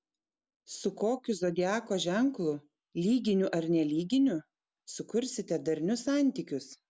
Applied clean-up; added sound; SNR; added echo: none; none; none; none.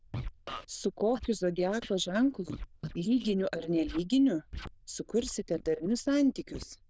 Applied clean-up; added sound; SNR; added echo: neural diffusion model UNIVERSE++.